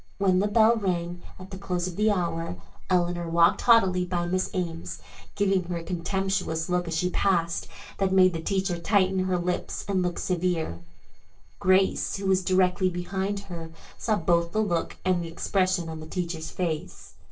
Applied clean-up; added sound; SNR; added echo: neural separator model SepFormer DNS4.